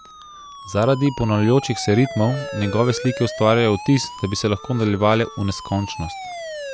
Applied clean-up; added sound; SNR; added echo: none; Siren; 13 dB; none.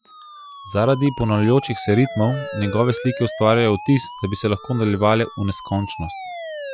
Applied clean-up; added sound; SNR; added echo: classical method Wiener filter.